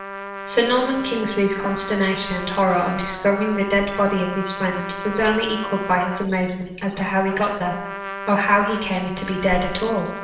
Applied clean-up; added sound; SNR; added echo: none; Trumpet; 10 dB; reverberation time 0.8 s.